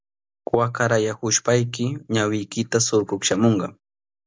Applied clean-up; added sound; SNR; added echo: none; none; none; none.